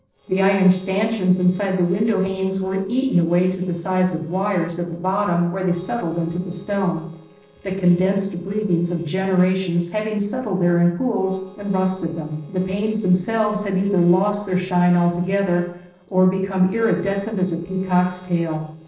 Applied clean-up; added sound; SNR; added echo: neural separator model SepFormer DNS4.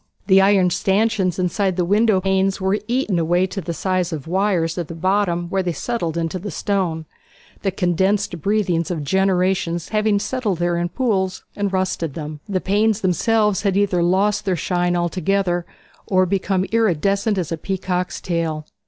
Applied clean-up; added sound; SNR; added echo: none; none; none; none.